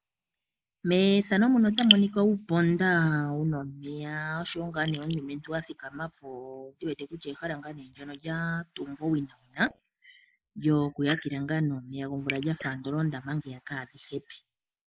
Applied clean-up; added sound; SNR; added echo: neural mask model Resemble Enhance denoiser.